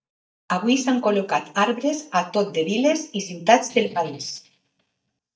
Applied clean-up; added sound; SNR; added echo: neural mask model DeepFilterNet 3.